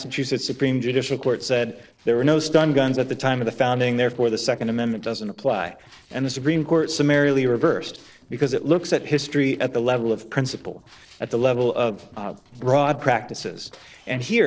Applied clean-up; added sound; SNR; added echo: neural separator model SepFormer DNS4.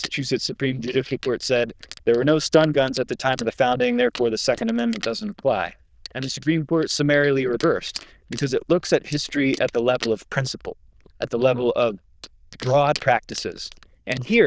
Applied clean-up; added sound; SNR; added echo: neural diffusion model UNIVERSE++.